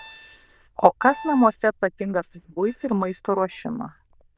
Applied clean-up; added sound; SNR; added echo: neural diffusion model UNIVERSE++.